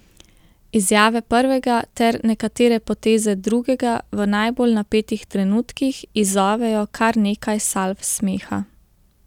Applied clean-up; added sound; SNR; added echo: none; none; none; none.